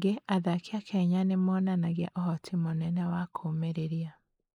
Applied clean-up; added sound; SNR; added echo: neural mask model Resemble Enhance denoiser.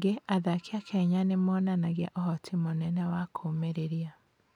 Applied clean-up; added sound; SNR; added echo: none; none; none; none.